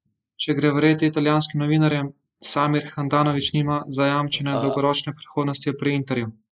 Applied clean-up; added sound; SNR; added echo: neural mask model Resemble Enhance denoiser.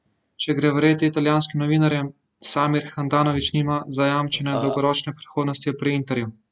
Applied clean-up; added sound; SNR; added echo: none; Burping, eructation; 9 dB; none.